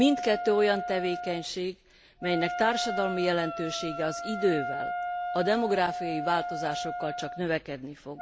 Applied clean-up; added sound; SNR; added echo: none; Wind instrument, woodwind instrument; 6 dB; none.